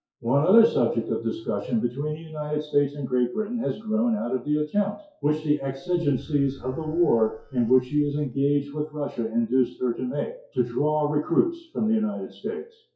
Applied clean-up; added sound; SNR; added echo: classical method WPE with log-MMSE.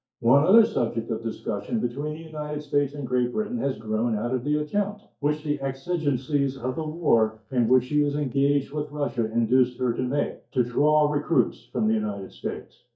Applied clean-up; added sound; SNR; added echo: neural mask model DeepFilterNet 3.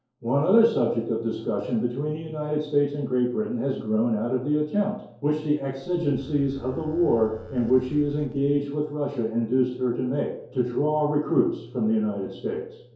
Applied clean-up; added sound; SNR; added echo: none; Livestock, farm animals, working animals; 19 dB; reverberation time 2.4 s.